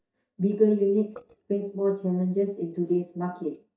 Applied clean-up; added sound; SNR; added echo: neural mask model DeepFilterNet 3.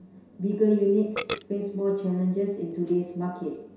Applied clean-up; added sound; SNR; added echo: none; Burping, eructation; 15 dB; reverberation time 0.7 s.